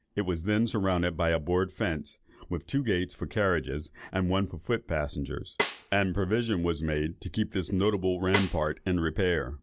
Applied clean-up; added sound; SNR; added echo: none; Snare drum; 8 dB; none.